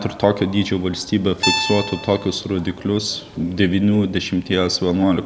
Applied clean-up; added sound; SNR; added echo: none; Guitar; 4 dB; none.